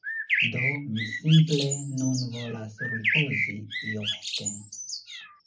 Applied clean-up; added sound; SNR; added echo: none; Bird; 2 dB; reverberation time 0.4 s.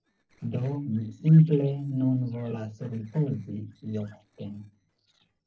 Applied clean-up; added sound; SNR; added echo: neural separator model SepFormer DNS4.